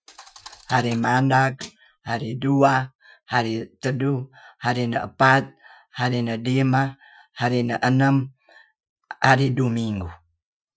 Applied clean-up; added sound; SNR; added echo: classical method Wiener filter.